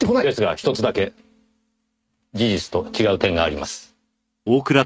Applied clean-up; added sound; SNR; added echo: neural mask model RNNoise.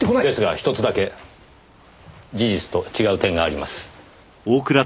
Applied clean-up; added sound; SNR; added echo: none; none; none; none.